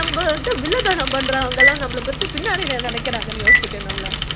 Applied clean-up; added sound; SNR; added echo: none; Mechanisms / Bicycle + Telephone; -3 dB; none.